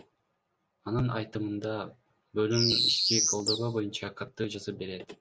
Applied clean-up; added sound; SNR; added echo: none; Bird; -5 dB; none.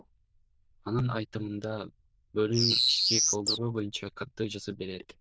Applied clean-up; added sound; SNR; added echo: neural diffusion model UNIVERSE++.